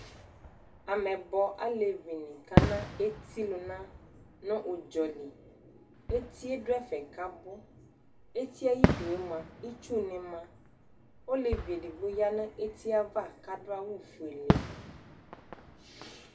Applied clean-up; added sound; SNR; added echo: none; Fireworks; 1 dB; reverberation time 0.2 s.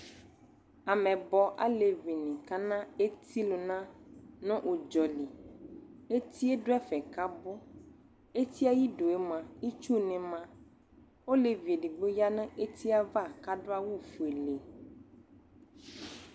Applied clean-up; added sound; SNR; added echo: none; none; none; none.